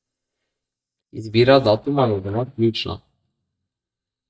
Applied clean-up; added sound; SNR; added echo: neural mask model DeepFilterNet 3.